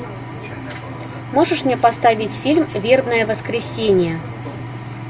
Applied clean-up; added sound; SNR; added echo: none; none; none; none.